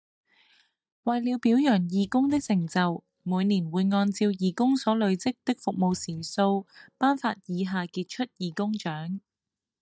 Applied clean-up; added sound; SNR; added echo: neural mask model DeepFilterNet 3.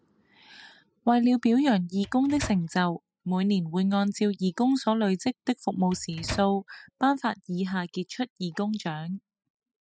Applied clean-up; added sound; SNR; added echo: classical method spectral subtraction.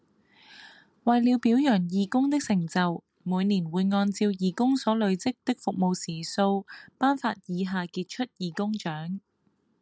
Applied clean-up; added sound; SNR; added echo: none; none; none; none.